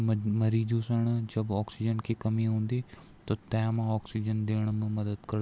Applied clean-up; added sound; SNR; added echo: none; none; none; none.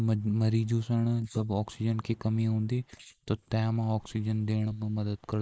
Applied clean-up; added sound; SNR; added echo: neural mask model Resemble Enhance denoiser.